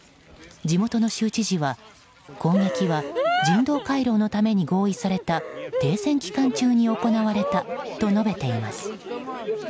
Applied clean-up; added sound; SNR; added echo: none; none; none; none.